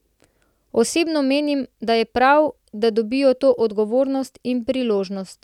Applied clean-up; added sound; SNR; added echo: none; none; none; none.